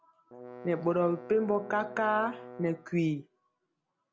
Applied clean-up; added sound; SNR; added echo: none; Bowed string instrument; 16 dB; none.